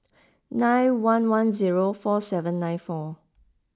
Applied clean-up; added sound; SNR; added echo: none; none; none; none.